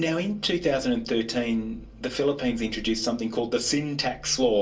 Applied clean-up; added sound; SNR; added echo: none; none; none; reverberation time 0.2 s.